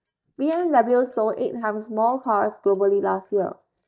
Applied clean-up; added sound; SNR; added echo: neural mask model DeepFilterNet 3.